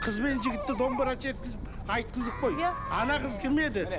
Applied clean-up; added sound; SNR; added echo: none; Chatter; 6 dB; none.